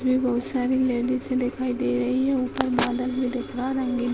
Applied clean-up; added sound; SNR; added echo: none; none; none; none.